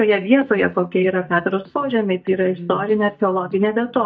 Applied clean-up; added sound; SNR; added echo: neural mask model DeepFilterNet 3.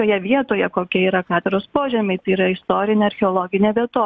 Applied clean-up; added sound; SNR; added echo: none; none; none; none.